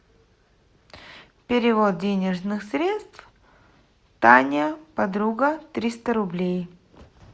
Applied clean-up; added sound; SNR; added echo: none; none; none; none.